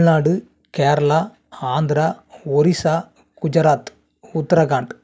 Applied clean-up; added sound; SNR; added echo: none; none; none; none.